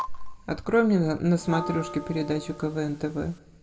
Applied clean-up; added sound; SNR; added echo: none; Bell; 12 dB; reverberation time 0.8 s.